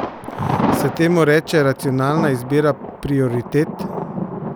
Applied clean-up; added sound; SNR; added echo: none; Thunder; 6 dB; none.